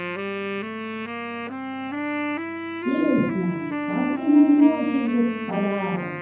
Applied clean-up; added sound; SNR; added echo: none; Wind instrument, woodwind instrument; 6 dB; reverberation time 0.9 s.